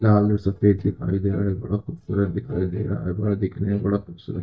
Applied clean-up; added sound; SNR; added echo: neural mask model DeepFilterNet 3.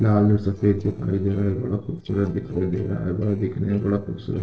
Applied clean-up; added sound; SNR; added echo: neural separator model SepFormer DNS4.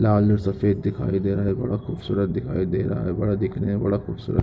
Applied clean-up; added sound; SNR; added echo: none; none; none; none.